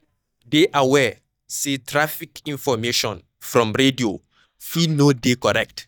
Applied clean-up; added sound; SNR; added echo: neural mask model DeepFilterNet 3.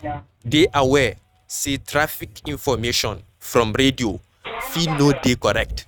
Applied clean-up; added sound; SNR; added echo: neural mask model RNNoise.